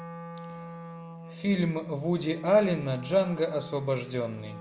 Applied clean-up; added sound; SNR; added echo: none; Wind instrument, woodwind instrument; 14 dB; none.